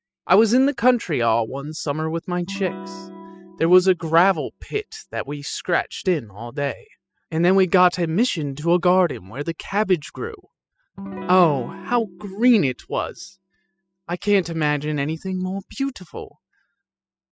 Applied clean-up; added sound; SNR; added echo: classical method spectral subtraction.